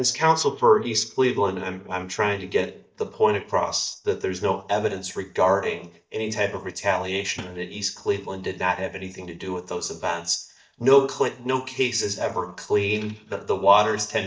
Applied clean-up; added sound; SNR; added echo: neural mask model DeepFilterNet 3.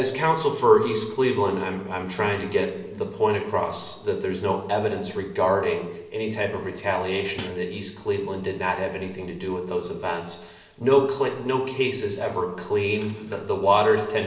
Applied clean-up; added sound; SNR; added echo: none; Hi-hat; 8 dB; reverberation time 0.8 s.